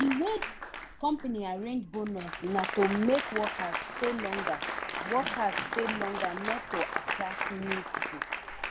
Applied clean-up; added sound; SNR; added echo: none; Applause; 3 dB; none.